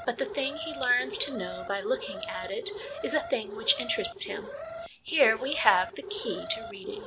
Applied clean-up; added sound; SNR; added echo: none; Alarm; 9 dB; none.